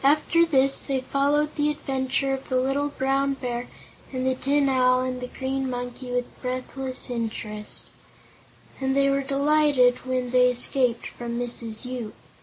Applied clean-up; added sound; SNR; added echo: none; none; none; none.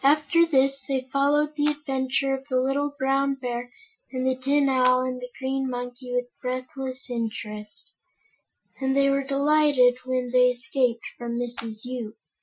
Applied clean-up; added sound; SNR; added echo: classical method Wiener filter.